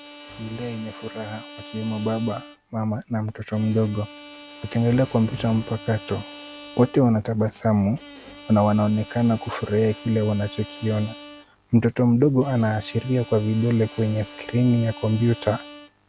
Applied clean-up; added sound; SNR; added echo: none; Bowed string instrument; 19 dB; none.